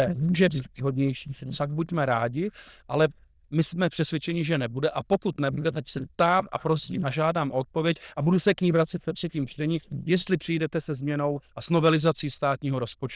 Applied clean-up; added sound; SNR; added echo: neural diffusion model UNIVERSE++.